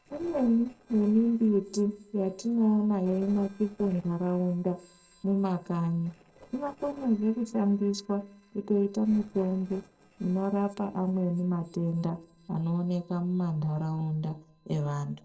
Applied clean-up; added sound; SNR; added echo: neural separator model SepFormer DNS4.